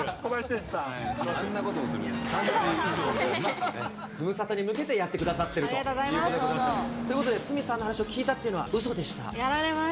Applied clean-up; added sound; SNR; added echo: none; Hiss / Bus / Engine; 9 dB; none.